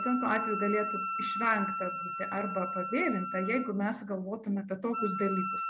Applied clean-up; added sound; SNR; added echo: none; Wind instrument, woodwind instrument; 3 dB; none.